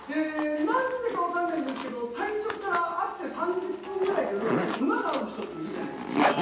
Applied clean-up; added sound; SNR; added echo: none; Zipper (clothing); 5 dB; reverberation time 0.9 s.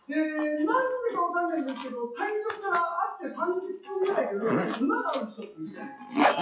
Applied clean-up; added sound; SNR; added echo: classical method WPE with log-MMSE.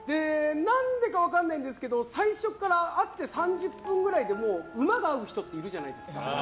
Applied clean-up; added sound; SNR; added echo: none; none; none; none.